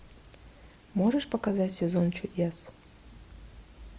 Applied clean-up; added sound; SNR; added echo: none; none; none; none.